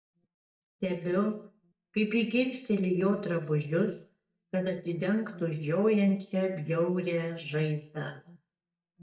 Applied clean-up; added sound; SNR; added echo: neural mask model DeepFilterNet 3.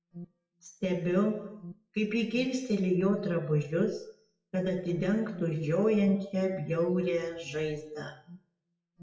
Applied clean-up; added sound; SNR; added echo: classical method WPE with log-MMSE.